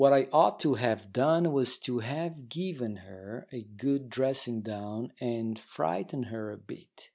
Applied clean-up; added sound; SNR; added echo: none; none; none; none.